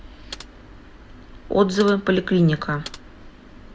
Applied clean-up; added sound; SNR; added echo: none; Computer keyboard + Bark; 19 dB; none.